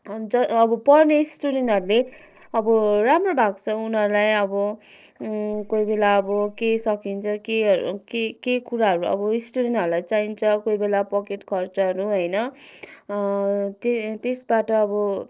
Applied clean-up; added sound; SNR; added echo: neural separator model SepFormer DNS4.